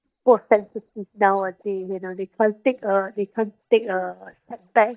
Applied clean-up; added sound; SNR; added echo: neural mask model DeepFilterNet 3.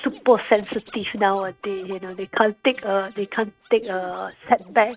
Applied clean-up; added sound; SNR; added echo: neural mask model RNNoise.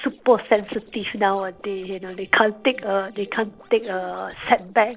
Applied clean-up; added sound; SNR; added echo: neural separator model SepFormer DNS4.